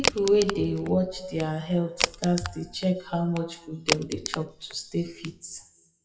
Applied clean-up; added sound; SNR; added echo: classical method WPE with log-MMSE.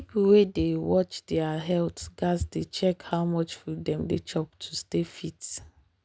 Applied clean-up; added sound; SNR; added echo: none; none; none; none.